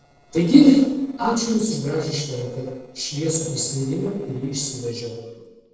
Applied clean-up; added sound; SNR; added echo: neural separator model SepFormer DNS4.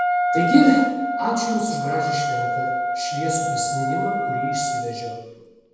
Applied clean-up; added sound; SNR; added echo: none; Wind instrument, woodwind instrument; 0 dB; reverberation time 1.1 s.